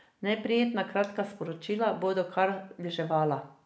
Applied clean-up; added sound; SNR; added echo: none; none; none; none.